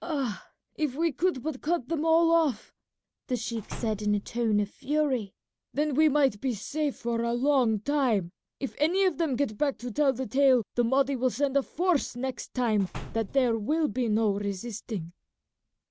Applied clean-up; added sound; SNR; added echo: none; Slam; 13 dB; none.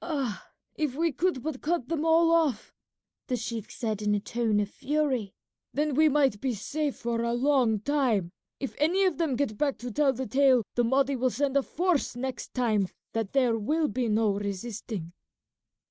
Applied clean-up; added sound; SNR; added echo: neural mask model Resemble Enhance denoiser.